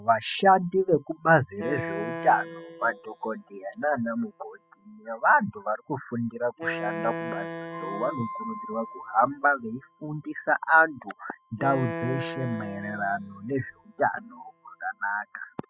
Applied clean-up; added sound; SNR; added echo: classical method spectral subtraction.